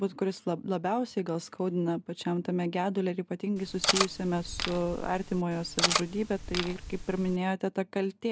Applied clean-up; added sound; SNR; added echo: none; Cutlery, silverware; 2 dB; none.